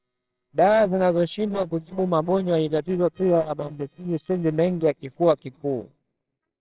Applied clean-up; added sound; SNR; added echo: neural separator model SepFormer WHAMR!.